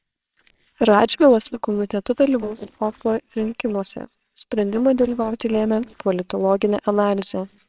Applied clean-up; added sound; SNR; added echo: neural separator model SepFormer WHAMR!.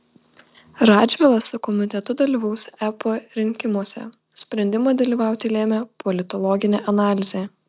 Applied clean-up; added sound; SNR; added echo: none; none; none; none.